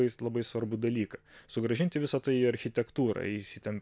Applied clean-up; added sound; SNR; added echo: none; none; none; none.